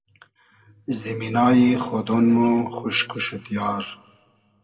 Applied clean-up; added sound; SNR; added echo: none; none; none; reverberation time 1.0 s.